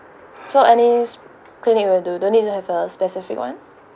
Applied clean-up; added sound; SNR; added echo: none; none; none; none.